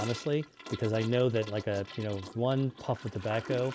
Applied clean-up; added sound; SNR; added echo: none; Toilet flush / Gurgling; 14 dB; none.